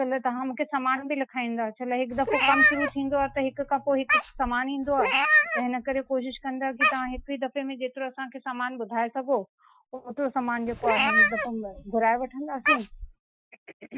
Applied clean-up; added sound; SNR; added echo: classical method Wiener filter.